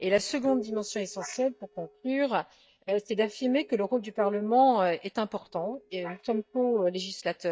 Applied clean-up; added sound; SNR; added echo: neural mask model DeepFilterNet 3.